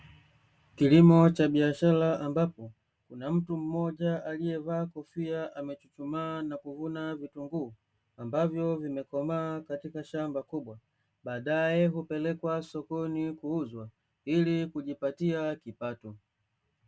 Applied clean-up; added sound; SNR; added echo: none; none; none; none.